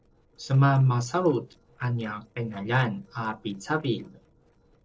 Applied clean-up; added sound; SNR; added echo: neural separator model SepFormer DNS4.